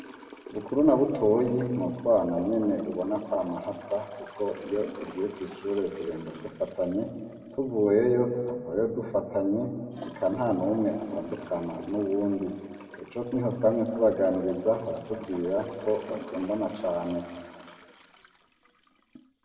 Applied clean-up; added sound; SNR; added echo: none; Toilet flush / Gurgling; 19 dB; reverberation time 1.7 s.